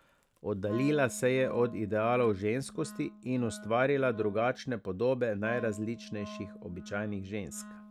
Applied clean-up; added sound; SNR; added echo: none; Wind instrument, woodwind instrument; 15 dB; none.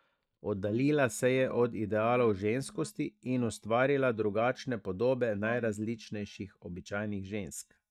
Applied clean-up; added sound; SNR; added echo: neural mask model DeepFilterNet 3.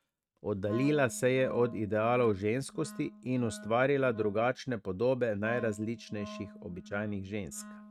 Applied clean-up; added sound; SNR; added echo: neural mask model RNNoise.